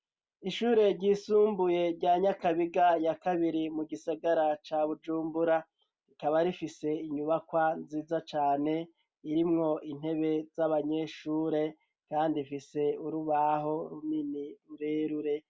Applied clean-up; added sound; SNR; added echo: none; none; none; none.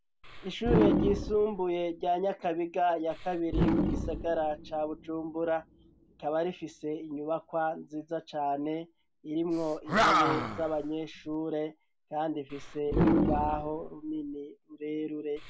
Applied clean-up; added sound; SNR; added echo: none; Animal; 1 dB; none.